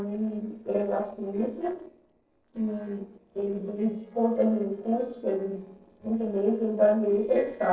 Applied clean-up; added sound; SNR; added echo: neural separator model SepFormer DNS4.